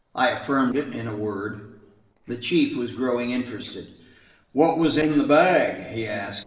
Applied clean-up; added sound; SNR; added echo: neural separator model SepFormer DNS4.